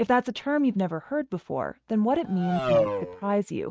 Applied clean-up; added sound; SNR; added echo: neural mask model RNNoise.